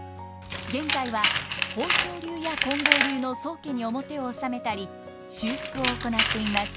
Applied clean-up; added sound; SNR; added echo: none; Tools; -1 dB; none.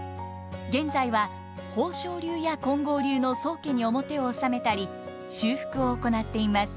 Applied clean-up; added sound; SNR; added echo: none; none; none; none.